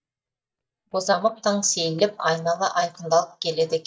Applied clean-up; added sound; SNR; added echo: neural mask model DeepFilterNet 3.